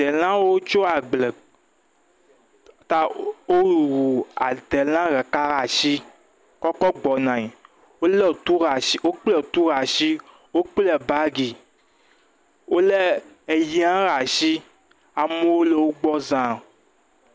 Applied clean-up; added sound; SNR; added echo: none; none; none; none.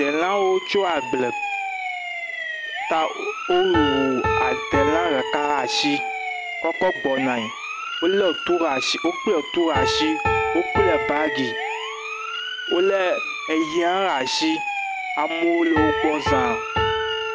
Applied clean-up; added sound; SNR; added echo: none; Siren + Piano; 2 dB; none.